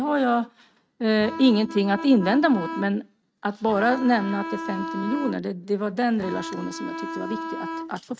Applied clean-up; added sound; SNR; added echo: neural mask model RNNoise.